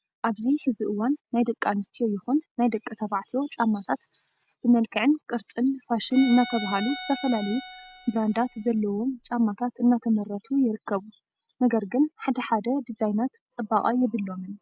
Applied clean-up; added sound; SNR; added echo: none; Bowed string instrument; 13 dB; none.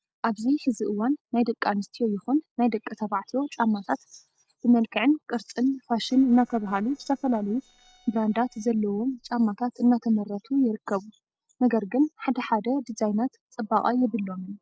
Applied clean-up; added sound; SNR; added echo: neural separator model SepFormer DNS4.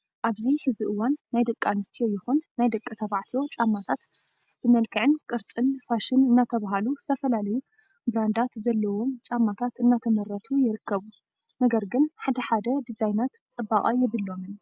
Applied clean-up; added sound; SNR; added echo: none; none; none; none.